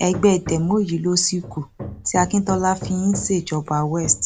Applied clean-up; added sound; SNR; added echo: none; Hammer; 13 dB; none.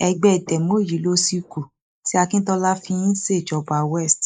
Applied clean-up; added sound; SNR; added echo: neural mask model Resemble Enhance denoiser.